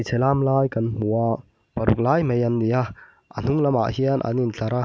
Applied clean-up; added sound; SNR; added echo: none; none; none; none.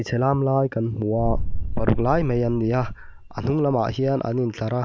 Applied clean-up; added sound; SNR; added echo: none; Boom; 4 dB; none.